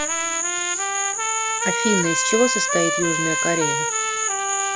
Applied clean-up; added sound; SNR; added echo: none; Frog + Trumpet; -4 dB; none.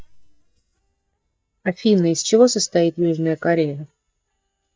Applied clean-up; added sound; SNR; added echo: neural mask model DeepFilterNet 3.